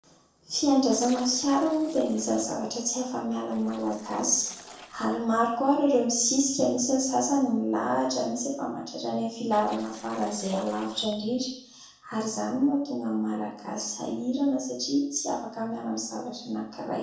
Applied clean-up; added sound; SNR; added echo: neural separator model SepFormer DNS4.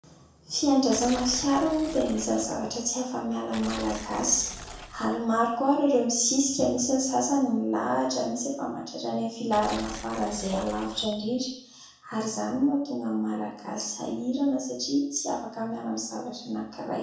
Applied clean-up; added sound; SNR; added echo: none; Tearing; 14 dB; reverberation time 0.5 s.